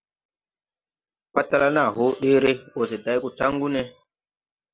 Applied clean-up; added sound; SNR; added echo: none; none; none; none.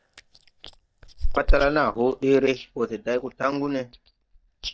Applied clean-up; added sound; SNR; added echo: neural mask model DeepFilterNet 3.